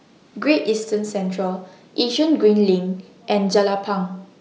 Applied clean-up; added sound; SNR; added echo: none; none; none; none.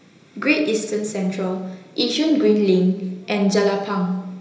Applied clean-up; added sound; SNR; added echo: none; none; none; reverberation time 1.0 s.